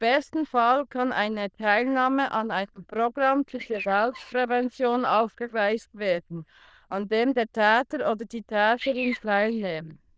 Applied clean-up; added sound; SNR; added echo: neural diffusion model UNIVERSE++.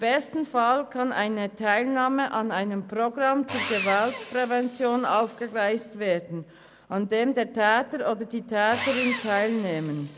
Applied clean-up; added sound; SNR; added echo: none; Sawing; 13 dB; none.